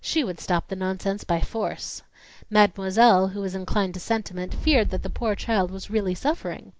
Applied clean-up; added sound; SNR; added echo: neural mask model DeepFilterNet 3.